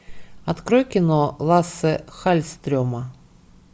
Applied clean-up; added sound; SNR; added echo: none; none; none; none.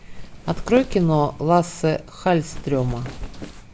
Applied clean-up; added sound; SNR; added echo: none; Wind; 12 dB; none.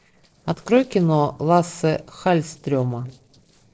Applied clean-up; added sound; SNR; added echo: neural separator model SepFormer DNS4.